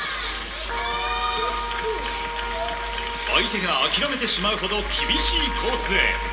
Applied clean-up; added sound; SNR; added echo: none; Wind instrument, woodwind instrument; 9 dB; reverberation time 0.2 s.